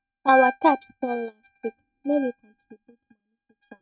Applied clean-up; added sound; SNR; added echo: neural mask model RNNoise.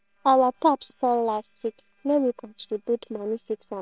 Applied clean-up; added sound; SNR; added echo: neural separator model SepFormer WHAM!.